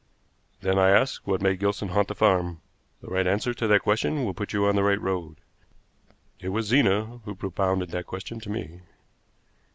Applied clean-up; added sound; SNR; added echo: none; none; none; none.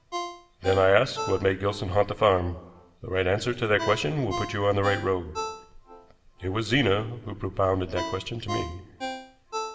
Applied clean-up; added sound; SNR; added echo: none; Ringtone; 11 dB; reverberation time 1.0 s.